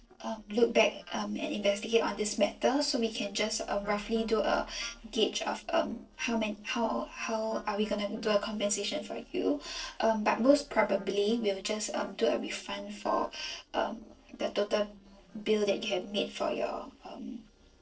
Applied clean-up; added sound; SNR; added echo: neural separator model SepFormer DNS4.